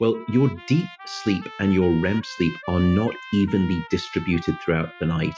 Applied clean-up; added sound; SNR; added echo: classical method spectral subtraction.